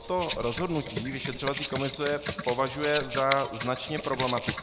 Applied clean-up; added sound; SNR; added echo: none; Computer keyboard + Rattle (instrument); 3 dB; none.